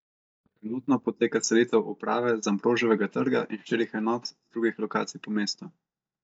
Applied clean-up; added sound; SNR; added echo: neural mask model DeepFilterNet 3.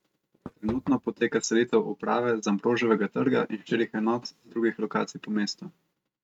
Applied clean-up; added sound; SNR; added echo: neural mask model RNNoise.